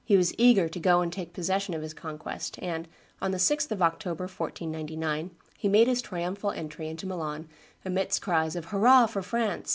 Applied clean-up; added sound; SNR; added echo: none; none; none; none.